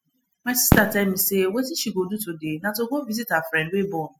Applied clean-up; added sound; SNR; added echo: classical method spectral subtraction.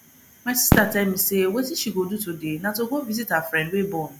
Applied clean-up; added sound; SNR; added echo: none; Fireworks; 5 dB; none.